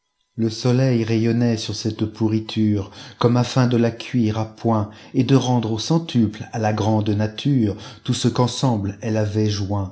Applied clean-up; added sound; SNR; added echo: none; none; none; none.